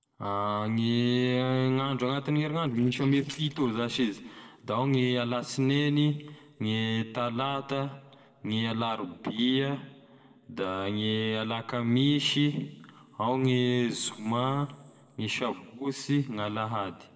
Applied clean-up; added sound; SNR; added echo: neural separator model SepFormer DNS4.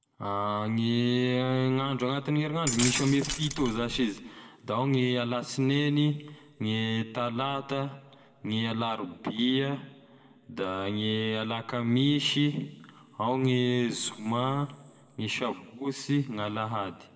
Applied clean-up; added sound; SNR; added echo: none; Glass; 5 dB; reverberation time 1.5 s.